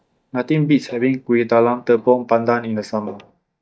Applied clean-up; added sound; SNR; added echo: neural mask model DeepFilterNet 3.